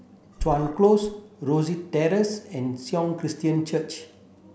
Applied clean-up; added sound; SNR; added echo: none; Burping, eructation; 11 dB; none.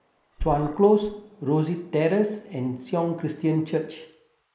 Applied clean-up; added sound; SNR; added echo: neural mask model Resemble Enhance denoiser.